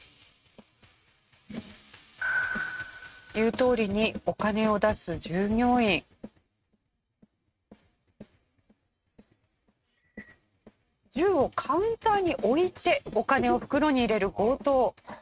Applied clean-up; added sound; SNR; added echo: neural mask model RNNoise.